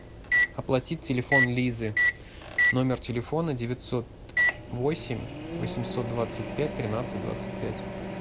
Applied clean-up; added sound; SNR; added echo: none; Microwave oven; 0 dB; none.